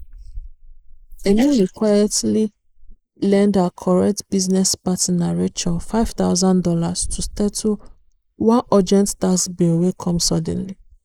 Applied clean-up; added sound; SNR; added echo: neural mask model Resemble Enhance denoiser.